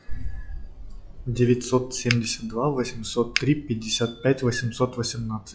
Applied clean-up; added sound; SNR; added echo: classical method log-MMSE.